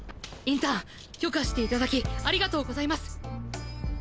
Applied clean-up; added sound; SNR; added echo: none; none; none; none.